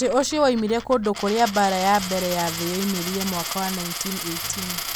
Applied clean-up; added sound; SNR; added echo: none; Coin (dropping); 8 dB; none.